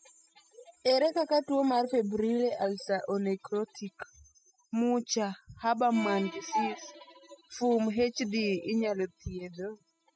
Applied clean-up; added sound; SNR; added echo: classical method spectral subtraction.